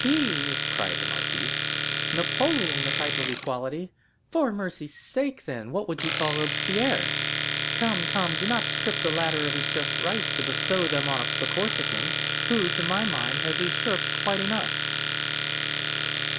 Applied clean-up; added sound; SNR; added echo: none; Domestic sounds, home sounds; -2 dB; none.